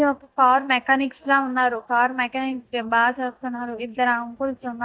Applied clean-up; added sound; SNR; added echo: neural mask model DeepFilterNet 3.